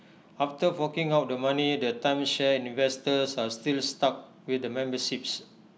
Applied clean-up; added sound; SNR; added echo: none; none; none; none.